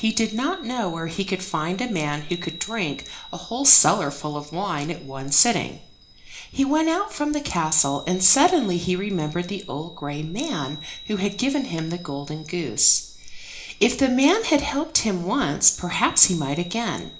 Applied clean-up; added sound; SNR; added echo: none; Chime; 18 dB; reverberation time 0.4 s.